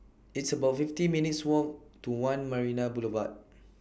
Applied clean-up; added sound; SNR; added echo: none; none; none; none.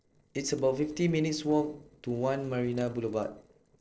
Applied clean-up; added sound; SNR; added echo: neural separator model SepFormer DNS4.